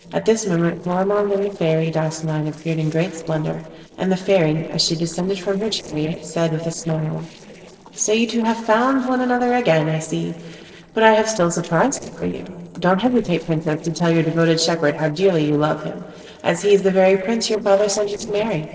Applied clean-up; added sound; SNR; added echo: neural separator model SepFormer DNS4.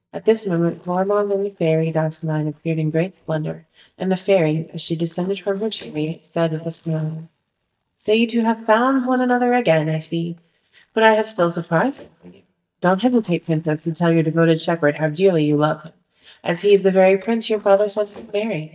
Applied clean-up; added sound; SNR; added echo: neural mask model DeepFilterNet 3.